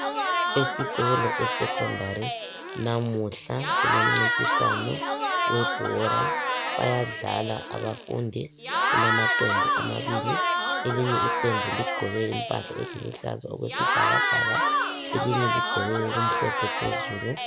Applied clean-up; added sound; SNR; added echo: none; Crowd / Cheering; -4 dB; none.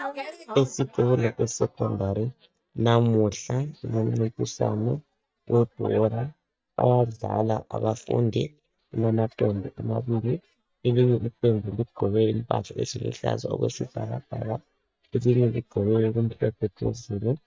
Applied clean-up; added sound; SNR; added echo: neural mask model DeepFilterNet 3.